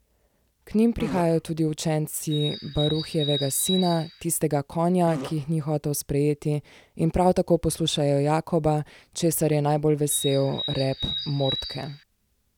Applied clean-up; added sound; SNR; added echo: none; Fart + Bird; 9 dB; none.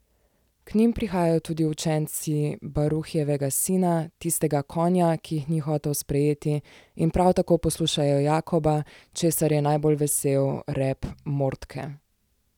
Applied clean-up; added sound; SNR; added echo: none; none; none; none.